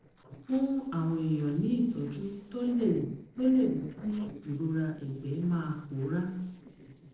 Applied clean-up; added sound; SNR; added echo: neural separator model SepFormer DNS4.